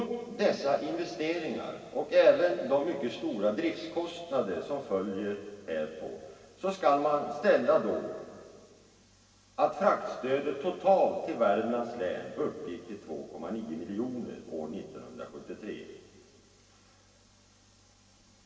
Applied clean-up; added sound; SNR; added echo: none; none; none; reverberation time 2.3 s.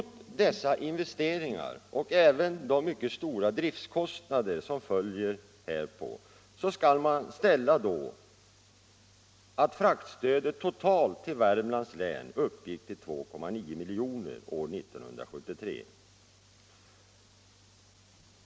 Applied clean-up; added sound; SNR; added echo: none; none; none; none.